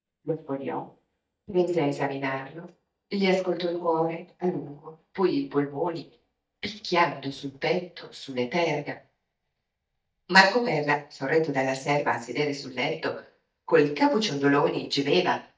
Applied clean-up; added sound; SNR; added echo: neural mask model DeepFilterNet 3.